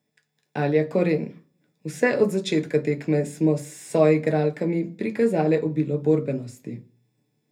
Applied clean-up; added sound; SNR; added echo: none; none; none; reverberation time 0.3 s.